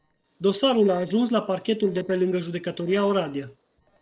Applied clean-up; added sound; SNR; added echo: neural separator model SepFormer DNS4.